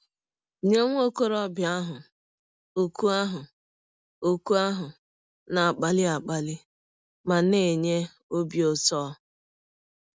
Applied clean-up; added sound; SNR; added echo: none; none; none; none.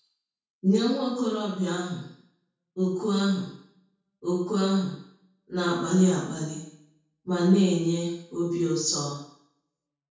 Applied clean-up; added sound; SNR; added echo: none; none; none; reverberation time 0.6 s.